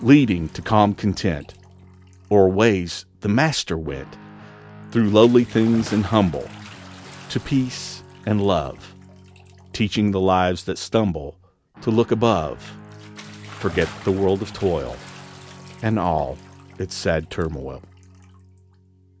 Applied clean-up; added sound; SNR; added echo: none; Bathtub (filling or washing) / Splash, splatter + Guitar; 20 dB; none.